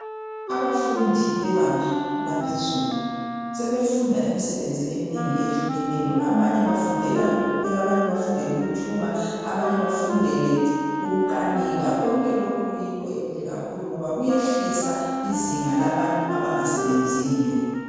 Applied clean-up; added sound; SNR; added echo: none; Wind instrument, woodwind instrument; 5 dB; reverberation time 2.1 s.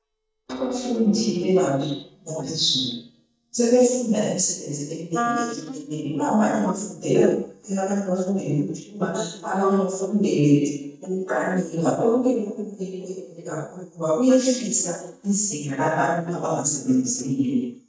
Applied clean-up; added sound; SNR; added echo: neural mask model DeepFilterNet 3.